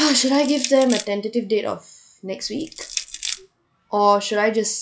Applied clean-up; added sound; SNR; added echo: classical method log-MMSE.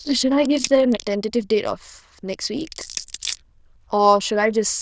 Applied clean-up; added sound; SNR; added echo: neural diffusion model UNIVERSE++.